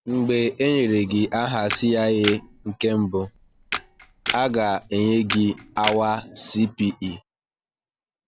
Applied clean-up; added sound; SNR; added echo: none; Camera; 9 dB; none.